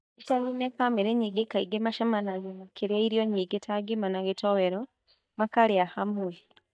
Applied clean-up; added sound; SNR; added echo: neural mask model DeepFilterNet 3.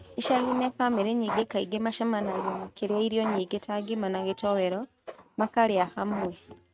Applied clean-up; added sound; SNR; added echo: neural mask model RNNoise.